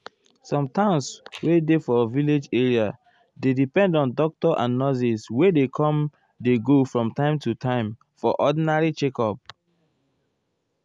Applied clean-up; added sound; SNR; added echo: none; none; none; none.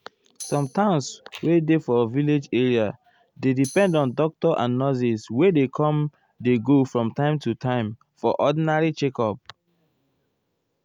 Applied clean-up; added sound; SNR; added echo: none; Tambourine; 18 dB; none.